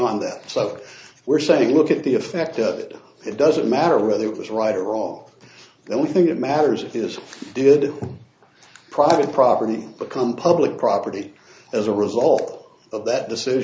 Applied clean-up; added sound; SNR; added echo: none; none; none; none.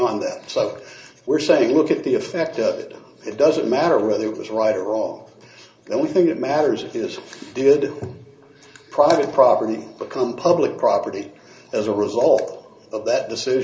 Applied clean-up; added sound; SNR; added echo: none; none; none; reverberation time 1.3 s.